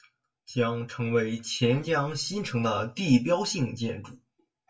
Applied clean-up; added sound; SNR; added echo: none; none; none; reverberation time 0.2 s.